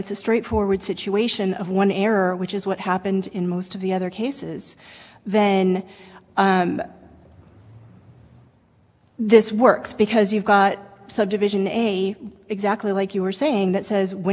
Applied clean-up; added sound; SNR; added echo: none; none; none; none.